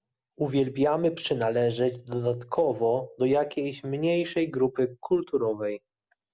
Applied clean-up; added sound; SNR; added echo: none; none; none; none.